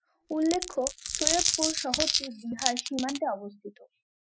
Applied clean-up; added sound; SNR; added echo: classical method Wiener filter.